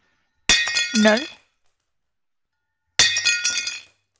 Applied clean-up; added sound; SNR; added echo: none; Shatter; -3 dB; none.